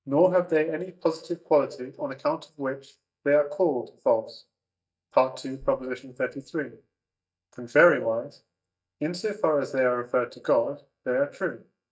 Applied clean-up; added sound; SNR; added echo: neural mask model DeepFilterNet 3.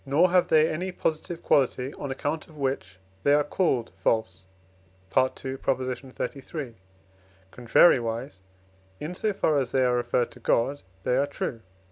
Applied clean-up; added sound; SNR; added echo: none; none; none; none.